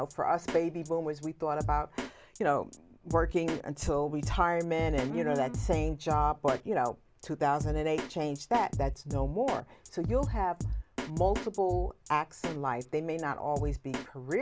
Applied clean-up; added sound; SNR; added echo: none; Drum kit; 6 dB; none.